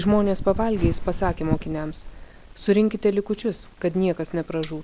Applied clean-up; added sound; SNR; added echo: none; Fire; 7 dB; none.